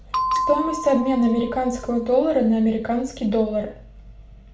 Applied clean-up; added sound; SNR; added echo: none; Bell; 6 dB; reverberation time 0.4 s.